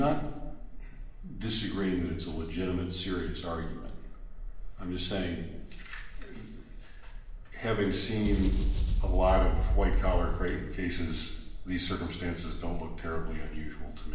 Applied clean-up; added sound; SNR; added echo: none; Boom; -5 dB; reverberation time 1.0 s.